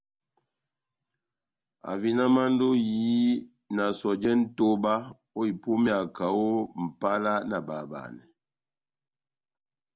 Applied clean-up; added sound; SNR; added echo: none; none; none; none.